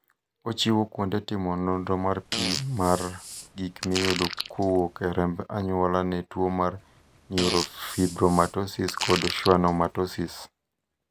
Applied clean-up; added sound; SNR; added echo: none; Fart; 8 dB; none.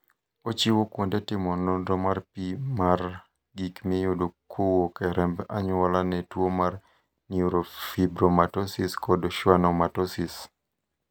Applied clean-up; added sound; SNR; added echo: none; none; none; none.